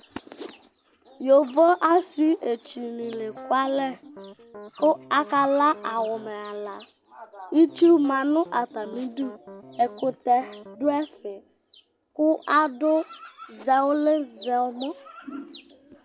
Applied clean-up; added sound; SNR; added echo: none; Piano; 19 dB; none.